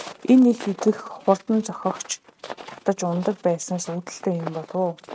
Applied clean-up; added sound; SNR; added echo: neural mask model RNNoise.